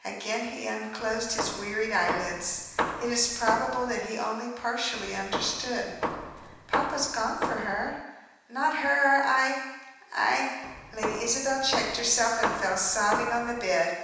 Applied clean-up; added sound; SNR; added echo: none; Hammer; 6 dB; reverberation time 1.1 s.